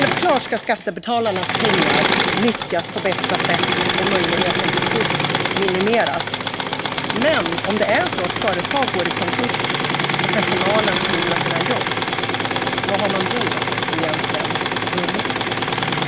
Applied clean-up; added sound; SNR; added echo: none; Engine / Mechanisms; -3 dB; none.